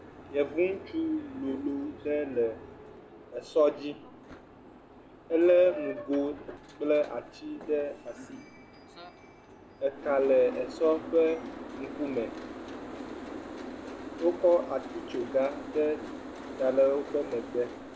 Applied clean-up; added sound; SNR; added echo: none; Boat, Water vehicle; 13 dB; none.